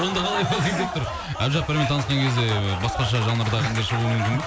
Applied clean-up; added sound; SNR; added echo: none; Applause; 7 dB; none.